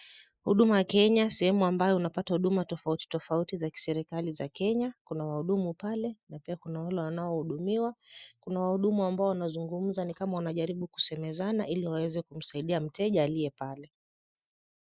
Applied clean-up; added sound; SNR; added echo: neural mask model Resemble Enhance denoiser.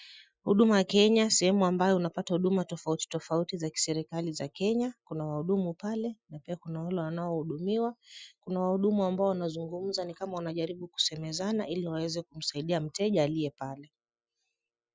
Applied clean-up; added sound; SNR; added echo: classical method Wiener filter.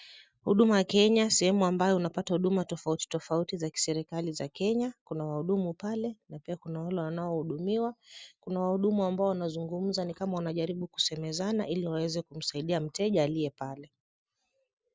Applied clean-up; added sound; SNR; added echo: none; none; none; none.